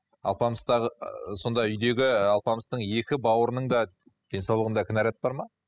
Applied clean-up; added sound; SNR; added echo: classical method spectral subtraction.